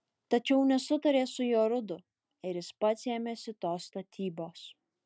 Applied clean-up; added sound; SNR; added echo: none; none; none; none.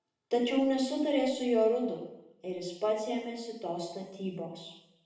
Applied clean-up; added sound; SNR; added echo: none; none; none; reverberation time 0.8 s.